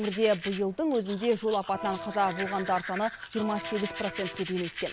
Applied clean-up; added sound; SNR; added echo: none; Electric guitar + Domestic sounds, home sounds; 10 dB; none.